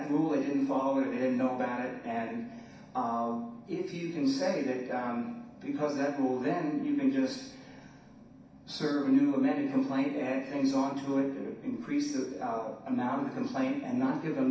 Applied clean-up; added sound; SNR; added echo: none; none; none; reverberation time 0.6 s.